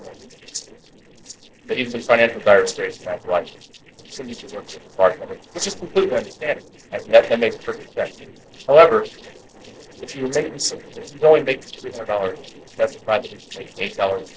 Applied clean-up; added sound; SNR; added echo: neural separator model SepFormer DNS4.